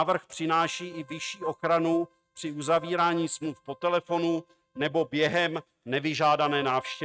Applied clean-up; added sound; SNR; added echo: neural mask model RNNoise.